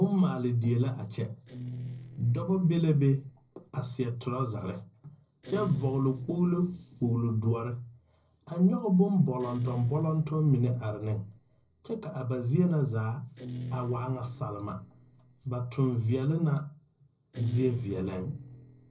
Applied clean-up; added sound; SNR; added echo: neural separator model SepFormer DNS4.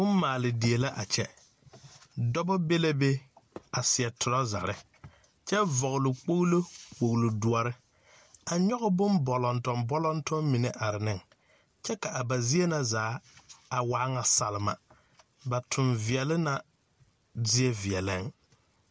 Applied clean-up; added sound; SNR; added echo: none; none; none; none.